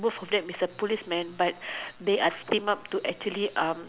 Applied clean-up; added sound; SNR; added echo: none; none; none; none.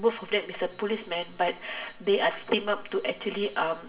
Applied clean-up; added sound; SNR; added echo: none; none; none; reverberation time 0.4 s.